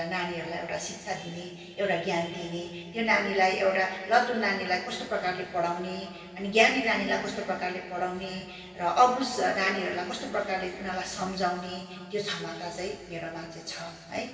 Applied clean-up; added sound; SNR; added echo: none; none; none; reverberation time 2.5 s.